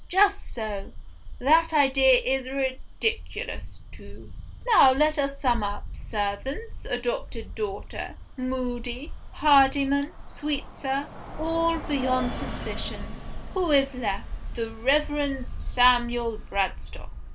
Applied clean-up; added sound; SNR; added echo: none; Bus; 8 dB; none.